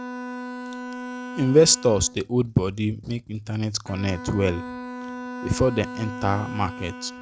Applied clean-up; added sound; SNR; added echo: none; Bowed string instrument; 11 dB; none.